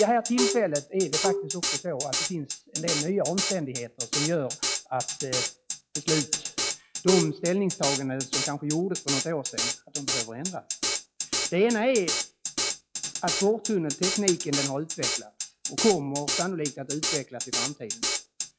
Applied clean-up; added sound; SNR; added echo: classical method log-MMSE.